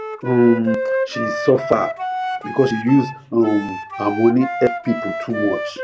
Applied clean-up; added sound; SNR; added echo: none; Wind instrument, woodwind instrument; 6 dB; none.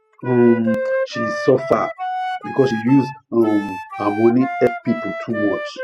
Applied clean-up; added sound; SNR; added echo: classical method spectral subtraction.